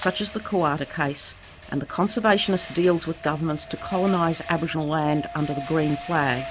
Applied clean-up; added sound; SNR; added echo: none; Wind + Rattle; 12 dB; none.